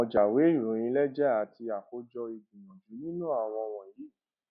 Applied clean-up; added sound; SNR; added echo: none; none; none; none.